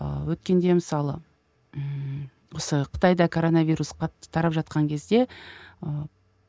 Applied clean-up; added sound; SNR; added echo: none; none; none; none.